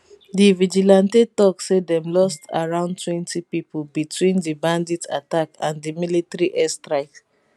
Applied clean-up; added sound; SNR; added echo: none; none; none; none.